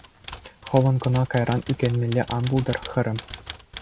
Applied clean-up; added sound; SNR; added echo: none; Typewriter; 13 dB; none.